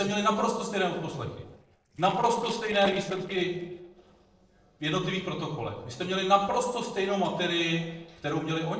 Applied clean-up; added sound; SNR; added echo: neural separator model SepFormer DNS4.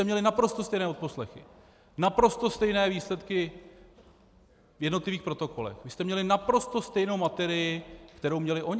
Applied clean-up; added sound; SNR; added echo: none; none; none; none.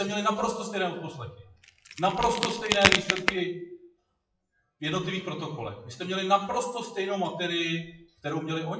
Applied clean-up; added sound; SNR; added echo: classical method WPE with log-MMSE.